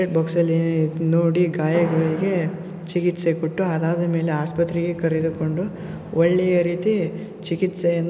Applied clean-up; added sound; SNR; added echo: none; none; none; none.